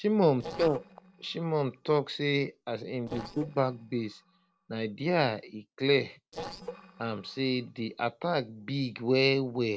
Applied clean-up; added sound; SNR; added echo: neural separator model SepFormer DNS4.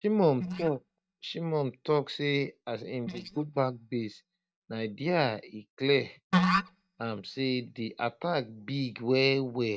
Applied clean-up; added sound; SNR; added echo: neural mask model DeepFilterNet 3.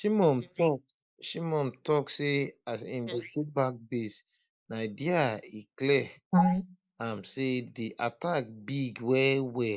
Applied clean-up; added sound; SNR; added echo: neural mask model Resemble Enhance denoiser.